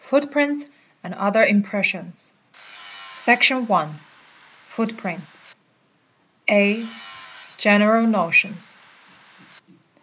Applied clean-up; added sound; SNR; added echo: none; Tools; 17 dB; none.